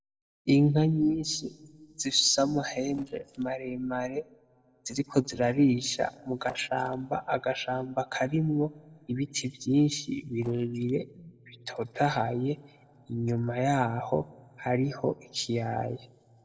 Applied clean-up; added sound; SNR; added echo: neural separator model SepFormer DNS4.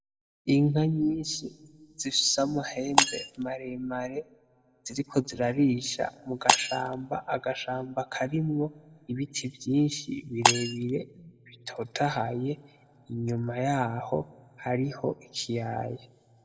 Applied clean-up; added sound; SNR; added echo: none; Shatter; 3 dB; reverberation time 0.8 s.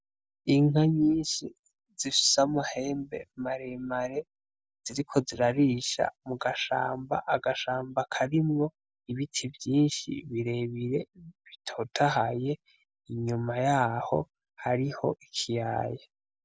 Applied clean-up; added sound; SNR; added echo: none; none; none; none.